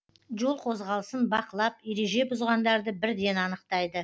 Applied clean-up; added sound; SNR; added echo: none; none; none; none.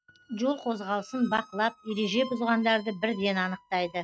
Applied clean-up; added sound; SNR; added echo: neural mask model RNNoise.